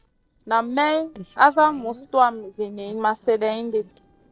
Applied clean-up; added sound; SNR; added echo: neural separator model SepFormer DNS4.